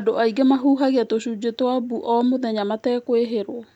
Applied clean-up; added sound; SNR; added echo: none; none; none; none.